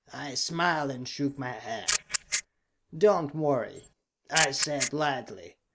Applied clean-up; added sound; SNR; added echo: neural mask model Resemble Enhance denoiser.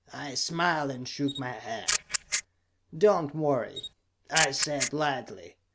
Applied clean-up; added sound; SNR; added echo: none; Camera; 4 dB; none.